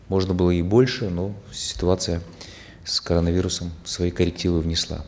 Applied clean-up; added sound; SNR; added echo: none; none; none; none.